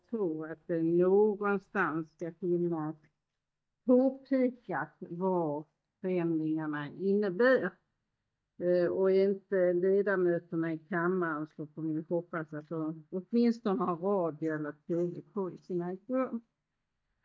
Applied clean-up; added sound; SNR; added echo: neural mask model DeepFilterNet 3.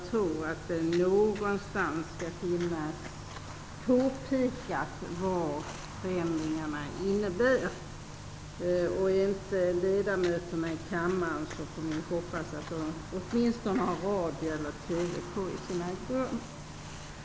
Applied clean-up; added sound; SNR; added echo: none; Walk, footsteps; 15 dB; none.